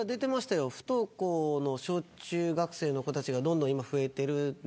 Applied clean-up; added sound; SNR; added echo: none; none; none; none.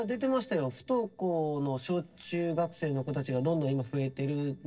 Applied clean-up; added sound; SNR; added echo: neural separator model SepFormer DNS4.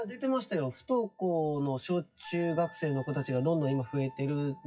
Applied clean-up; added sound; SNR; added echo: classical method WPE with log-MMSE.